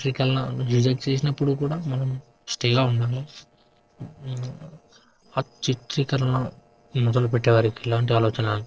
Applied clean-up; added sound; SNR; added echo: neural separator model SepFormer DNS4.